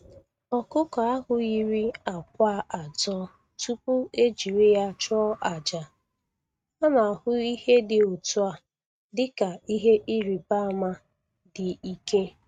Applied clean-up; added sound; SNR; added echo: neural mask model RNNoise.